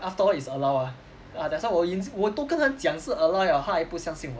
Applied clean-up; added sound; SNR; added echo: none; none; none; none.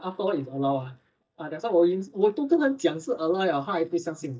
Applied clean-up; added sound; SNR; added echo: neural mask model DeepFilterNet 3.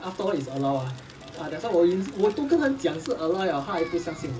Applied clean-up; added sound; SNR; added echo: none; Crackle; 18 dB; reverberation time 0.2 s.